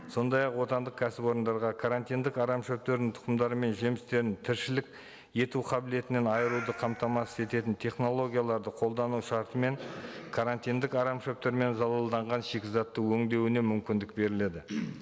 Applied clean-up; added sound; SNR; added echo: none; Meow; 13 dB; none.